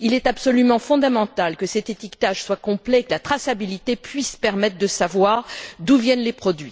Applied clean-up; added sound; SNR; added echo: none; none; none; none.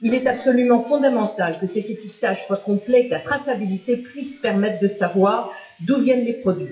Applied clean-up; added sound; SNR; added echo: classical method WPE with log-MMSE.